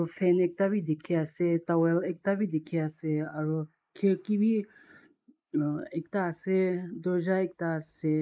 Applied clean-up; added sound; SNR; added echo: neural mask model Resemble Enhance denoiser.